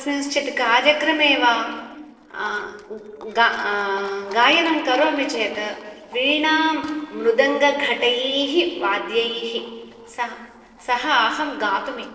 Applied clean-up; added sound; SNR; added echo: neural separator model SepFormer DNS4.